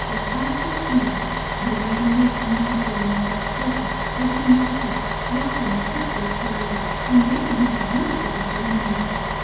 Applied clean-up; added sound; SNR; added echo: none; Bus; 2 dB; reverberation time 1.2 s.